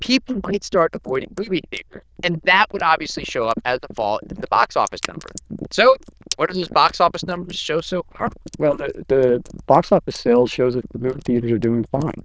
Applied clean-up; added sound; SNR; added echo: neural diffusion model UNIVERSE++.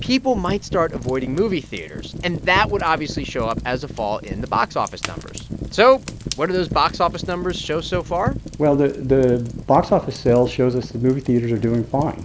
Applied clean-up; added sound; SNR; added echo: none; Fire; 11 dB; none.